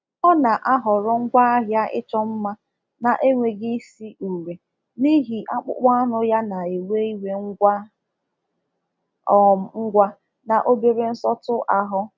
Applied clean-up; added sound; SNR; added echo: none; none; none; none.